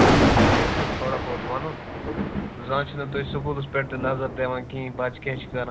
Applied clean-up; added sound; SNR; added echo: none; Thunder; -5 dB; none.